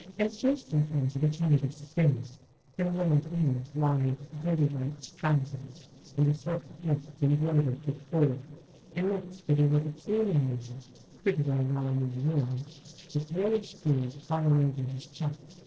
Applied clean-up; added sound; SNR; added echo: neural separator model SepFormer DNS4.